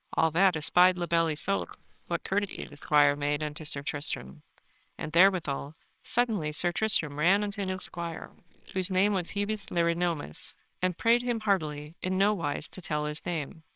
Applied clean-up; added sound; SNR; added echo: neural separator model SepFormer WHAMR!.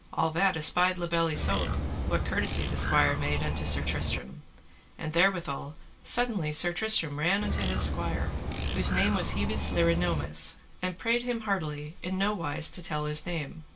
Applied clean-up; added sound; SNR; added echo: none; Bird; 0 dB; reverberation time 0.2 s.